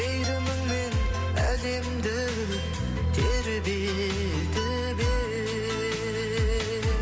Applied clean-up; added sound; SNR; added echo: none; none; none; none.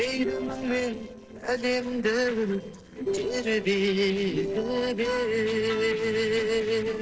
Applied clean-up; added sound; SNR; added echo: neural separator model SepFormer DNS4.